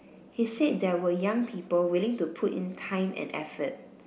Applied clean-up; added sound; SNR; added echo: none; none; none; none.